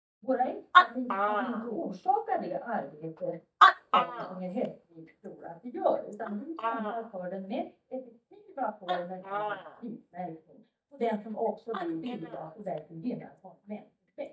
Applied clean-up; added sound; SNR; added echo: neural mask model DeepFilterNet 3.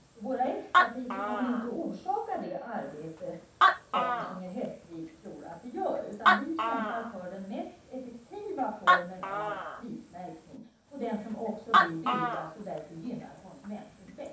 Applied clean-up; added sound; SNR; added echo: none; Animal; -4 dB; reverberation time 0.7 s.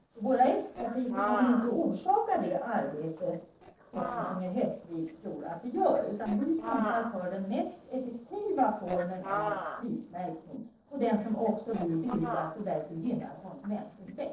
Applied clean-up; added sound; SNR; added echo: neural separator model SepFormer DNS4.